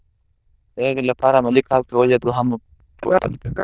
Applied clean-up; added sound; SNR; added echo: neural diffusion model UNIVERSE++.